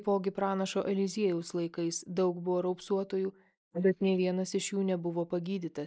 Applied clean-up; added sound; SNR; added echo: neural mask model Resemble Enhance denoiser.